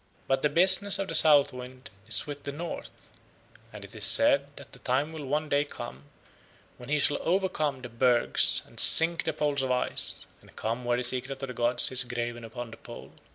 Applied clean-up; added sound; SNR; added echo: none; none; none; none.